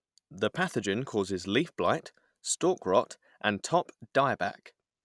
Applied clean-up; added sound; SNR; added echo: none; none; none; none.